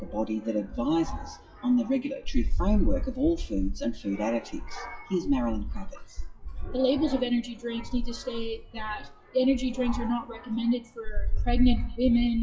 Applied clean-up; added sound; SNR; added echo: classical method WPE with log-MMSE.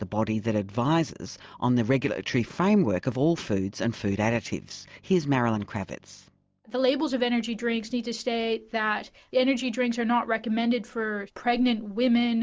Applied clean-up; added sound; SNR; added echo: none; none; none; none.